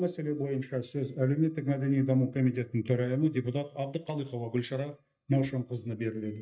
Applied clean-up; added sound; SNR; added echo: neural mask model DeepFilterNet 3.